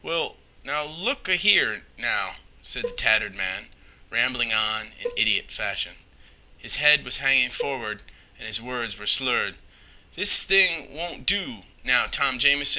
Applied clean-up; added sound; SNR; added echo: none; Cowbell; 13 dB; none.